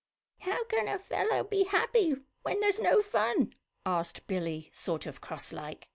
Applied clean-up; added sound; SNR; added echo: none; none; none; none.